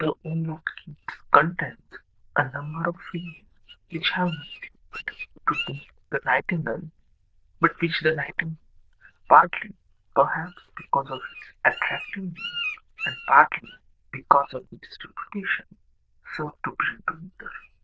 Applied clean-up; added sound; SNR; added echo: neural diffusion model UNIVERSE++.